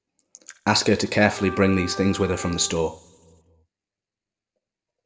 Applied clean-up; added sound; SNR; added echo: none; Trumpet; 14 dB; reverberation time 0.8 s.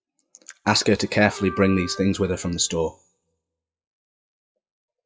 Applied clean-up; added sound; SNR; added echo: classical method WPE with log-MMSE.